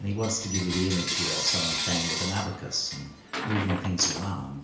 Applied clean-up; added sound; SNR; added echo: none; Coin (dropping) / Bell; 3 dB; reverberation time 0.5 s.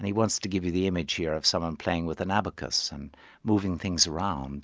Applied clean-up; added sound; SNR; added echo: none; none; none; none.